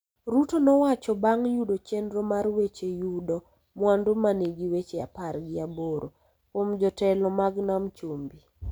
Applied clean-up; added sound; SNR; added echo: none; none; none; none.